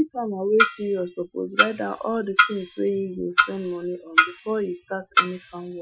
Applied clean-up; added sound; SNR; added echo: classical method Wiener filter.